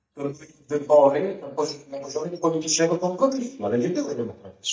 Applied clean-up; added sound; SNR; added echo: neural mask model DeepFilterNet 3.